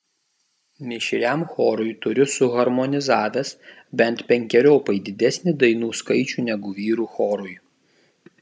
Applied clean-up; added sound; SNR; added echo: none; none; none; none.